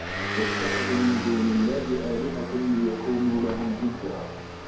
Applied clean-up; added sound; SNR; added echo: none; Motor vehicle (road) / Engine; 5 dB; reverberation time 2.4 s.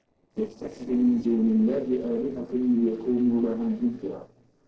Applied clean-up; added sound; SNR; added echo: neural separator model SepFormer DNS4.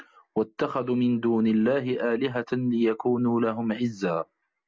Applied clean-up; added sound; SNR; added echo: none; none; none; none.